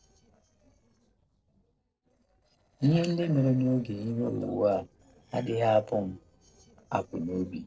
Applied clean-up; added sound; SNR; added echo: neural separator model SepFormer DNS4.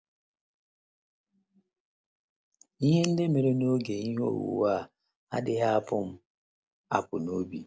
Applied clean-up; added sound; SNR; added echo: none; none; none; none.